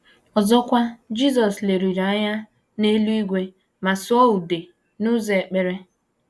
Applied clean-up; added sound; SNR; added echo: none; none; none; none.